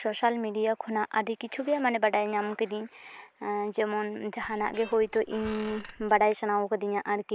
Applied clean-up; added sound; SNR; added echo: none; Squeak; 16 dB; none.